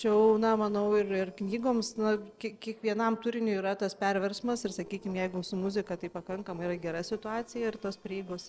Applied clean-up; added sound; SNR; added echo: neural separator model SepFormer DNS4.